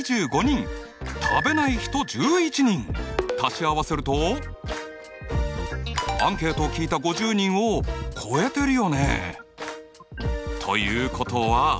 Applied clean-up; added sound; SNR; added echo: none; none; none; none.